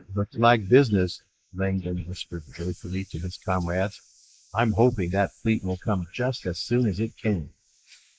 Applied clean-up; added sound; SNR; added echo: neural mask model Resemble Enhance denoiser.